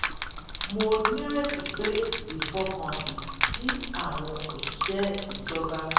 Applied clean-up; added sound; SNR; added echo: none; Gurgling / Liquid; -2 dB; reverberation time 1.3 s.